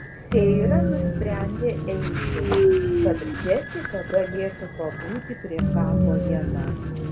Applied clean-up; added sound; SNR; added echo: none; Train; -4 dB; none.